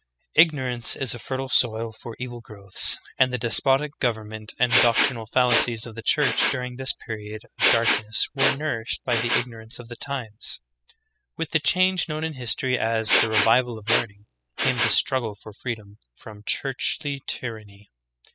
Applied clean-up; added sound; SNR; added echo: classical method spectral subtraction.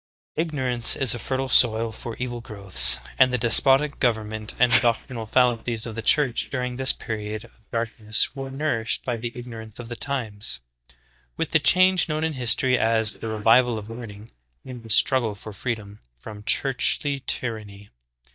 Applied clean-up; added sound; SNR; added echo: neural mask model DeepFilterNet 3.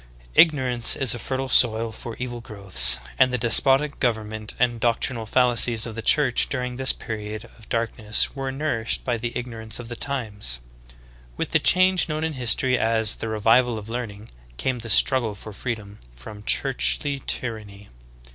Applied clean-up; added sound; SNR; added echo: none; none; none; none.